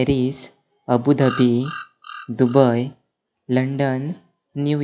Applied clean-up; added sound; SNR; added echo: classical method log-MMSE.